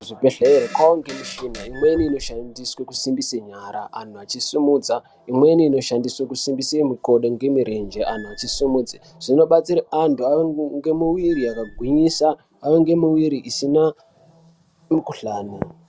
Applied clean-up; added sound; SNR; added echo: none; Squeak / Screech + Fart; 17 dB; none.